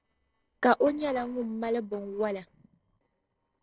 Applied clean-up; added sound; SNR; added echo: neural separator model SepFormer DNS4.